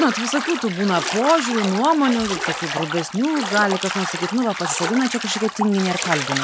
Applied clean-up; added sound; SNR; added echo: none; Bathtub (filling or washing); 5 dB; none.